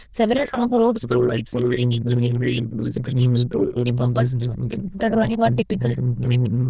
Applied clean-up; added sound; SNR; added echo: neural diffusion model UNIVERSE++.